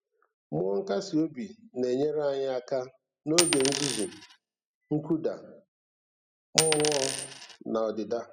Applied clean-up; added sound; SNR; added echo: classical method spectral subtraction.